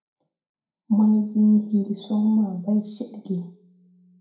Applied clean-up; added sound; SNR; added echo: none; none; none; reverberation time 0.5 s.